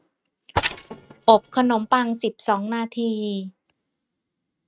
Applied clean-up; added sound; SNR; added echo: neural mask model RNNoise.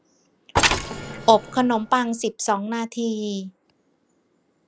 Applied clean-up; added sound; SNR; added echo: none; Mechanisms; 1 dB; none.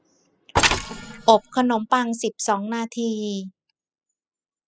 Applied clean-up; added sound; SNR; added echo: classical method spectral subtraction.